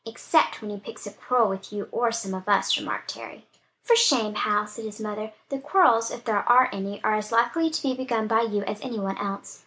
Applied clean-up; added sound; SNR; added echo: none; none; none; none.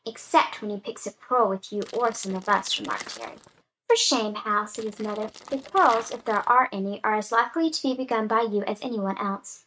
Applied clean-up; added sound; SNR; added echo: neural mask model RNNoise.